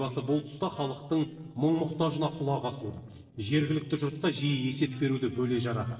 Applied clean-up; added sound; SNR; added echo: neural separator model SepFormer DNS4.